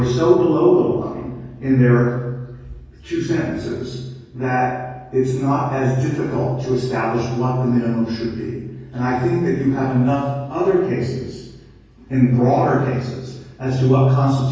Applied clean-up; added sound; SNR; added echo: none; none; none; reverberation time 1.3 s.